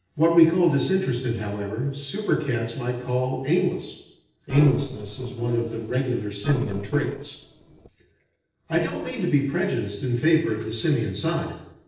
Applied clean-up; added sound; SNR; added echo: neural separator model SepFormer DNS4.